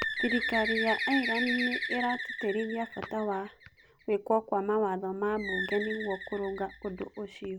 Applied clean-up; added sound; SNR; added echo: none; Bird; 4 dB; none.